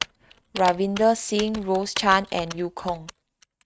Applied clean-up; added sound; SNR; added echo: neural mask model RNNoise.